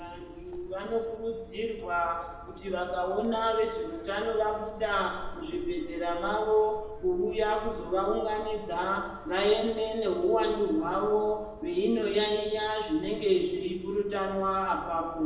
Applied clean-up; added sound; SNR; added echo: none; Chirp, tweet; 16 dB; reverberation time 1.0 s.